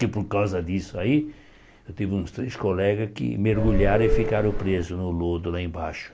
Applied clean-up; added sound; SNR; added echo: none; Subway, metro, underground / Doorbell; -1 dB; none.